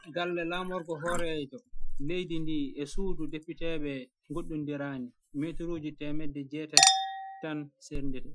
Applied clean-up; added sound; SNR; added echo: classical method Wiener filter.